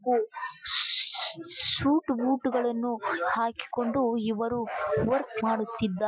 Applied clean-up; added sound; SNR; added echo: classical method Wiener filter.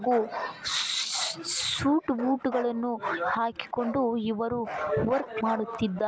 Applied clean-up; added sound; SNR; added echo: none; Bark; 14 dB; none.